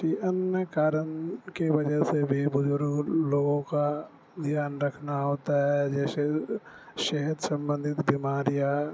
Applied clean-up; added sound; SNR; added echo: none; none; none; none.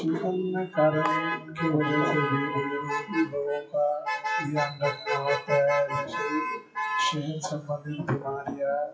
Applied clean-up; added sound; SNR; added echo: classical method WPE with log-MMSE.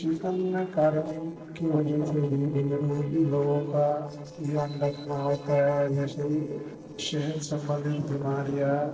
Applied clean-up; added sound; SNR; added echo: neural separator model SepFormer DNS4.